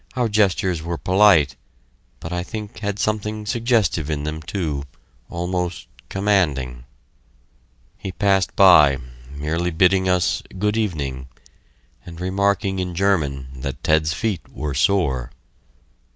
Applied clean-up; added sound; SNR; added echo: none; none; none; none.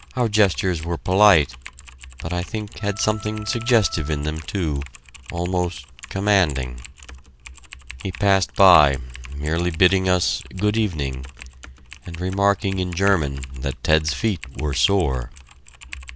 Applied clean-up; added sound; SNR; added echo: none; Typing + Wind instrument, woodwind instrument; 17 dB; none.